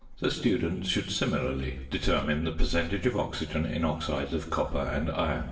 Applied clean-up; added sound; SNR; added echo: none; none; none; reverberation time 0.8 s.